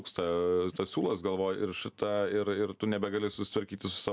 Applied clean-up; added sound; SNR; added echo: none; none; none; none.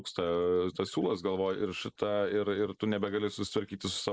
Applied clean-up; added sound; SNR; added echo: neural mask model Resemble Enhance denoiser.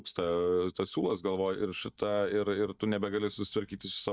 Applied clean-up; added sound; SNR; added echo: neural mask model DeepFilterNet 3.